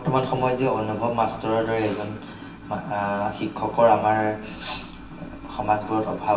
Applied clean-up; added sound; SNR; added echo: none; none; none; reverberation time 0.9 s.